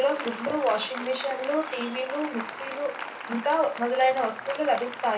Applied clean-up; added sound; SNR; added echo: none; Applause; 9 dB; reverberation time 0.3 s.